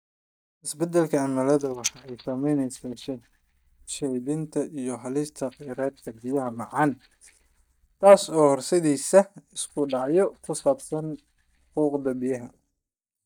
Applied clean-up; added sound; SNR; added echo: neural mask model DeepFilterNet 3.